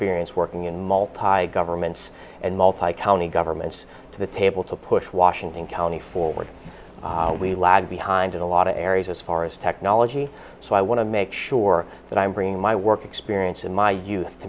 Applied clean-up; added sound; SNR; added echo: none; none; none; none.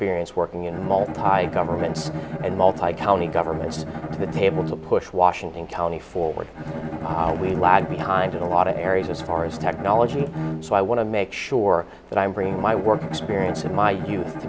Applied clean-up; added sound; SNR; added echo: none; Bowed string instrument; 8 dB; none.